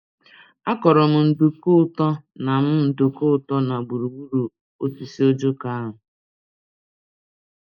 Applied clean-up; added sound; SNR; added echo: neural mask model Resemble Enhance denoiser.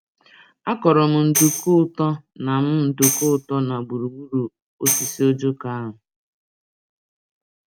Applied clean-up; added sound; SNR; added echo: none; Tambourine; 5 dB; none.